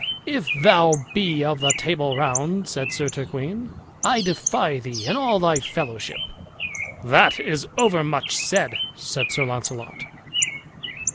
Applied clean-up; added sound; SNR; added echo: none; Bird; 7 dB; none.